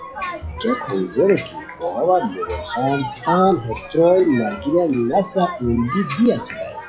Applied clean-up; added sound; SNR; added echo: classical method log-MMSE.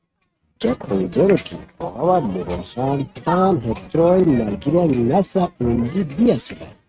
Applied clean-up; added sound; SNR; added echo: neural mask model RNNoise.